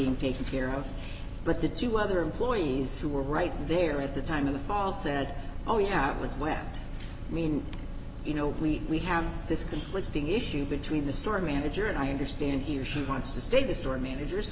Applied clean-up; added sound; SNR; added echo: none; none; none; none.